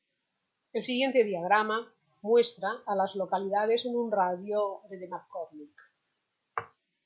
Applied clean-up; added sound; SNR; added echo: none; none; none; none.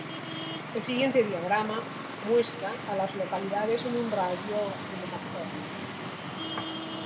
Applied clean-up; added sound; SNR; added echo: none; Traffic noise, roadway noise; 6 dB; reverberation time 0.8 s.